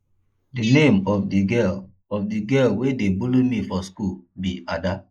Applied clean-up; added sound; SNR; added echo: neural mask model Resemble Enhance denoiser.